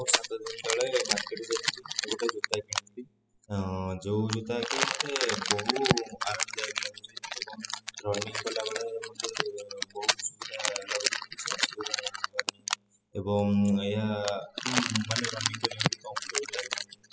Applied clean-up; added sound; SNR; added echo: classical method spectral subtraction.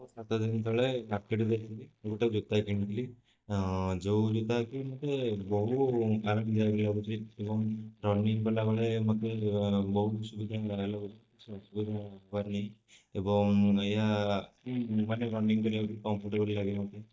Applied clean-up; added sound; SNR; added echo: neural mask model DeepFilterNet 3.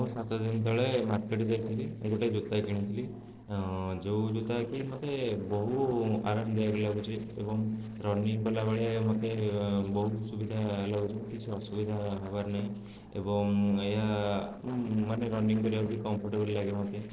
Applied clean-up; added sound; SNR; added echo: neural separator model SepFormer DNS4.